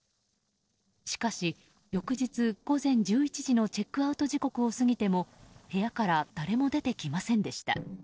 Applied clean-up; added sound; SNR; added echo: neural separator model SepFormer DNS4.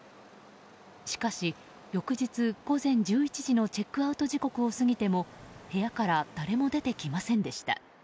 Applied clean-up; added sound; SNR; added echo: none; none; none; none.